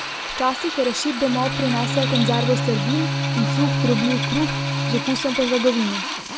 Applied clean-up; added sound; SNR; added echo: none; Drill + Bowed string instrument; 1 dB; none.